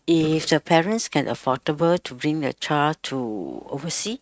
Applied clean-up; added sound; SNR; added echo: neural mask model RNNoise.